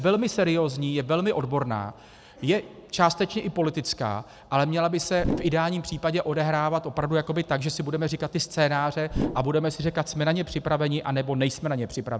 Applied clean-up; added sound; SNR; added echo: none; Whoosh, swoosh, swish; 2 dB; none.